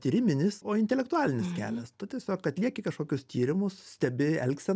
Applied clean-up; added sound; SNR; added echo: none; none; none; none.